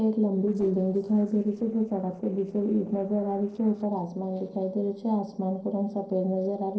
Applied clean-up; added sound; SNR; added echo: neural separator model SepFormer DNS4.